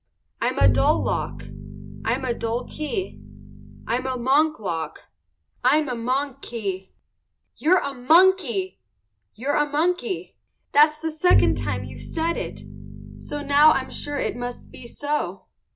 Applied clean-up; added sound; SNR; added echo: none; Bowed string instrument; 2 dB; none.